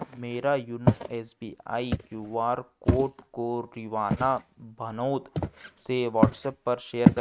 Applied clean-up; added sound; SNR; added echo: neural mask model RNNoise.